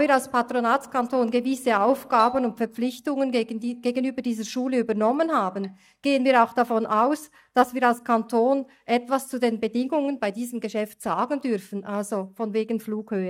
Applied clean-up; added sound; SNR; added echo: neural mask model DeepFilterNet 3.